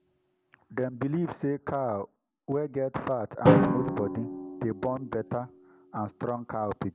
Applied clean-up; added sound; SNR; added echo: none; Drum; 0 dB; none.